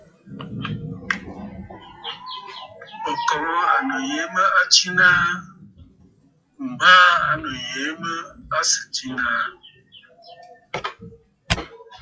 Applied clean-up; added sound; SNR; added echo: classical method log-MMSE.